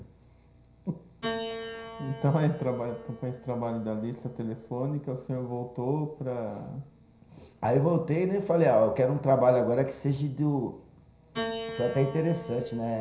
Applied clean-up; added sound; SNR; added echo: none; Piano; 14 dB; reverberation time 0.5 s.